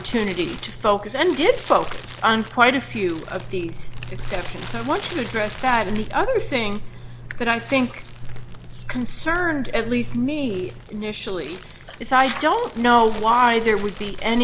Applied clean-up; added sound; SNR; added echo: none; Crumpling, crinkling; 18 dB; none.